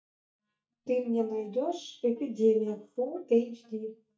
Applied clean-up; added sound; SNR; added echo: neural mask model DeepFilterNet 3.